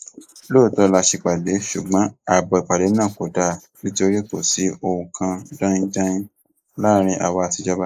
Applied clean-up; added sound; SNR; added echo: neural mask model Resemble Enhance denoiser.